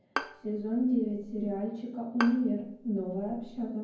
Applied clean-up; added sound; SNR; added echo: none; Bowed string instrument; 10 dB; reverberation time 0.9 s.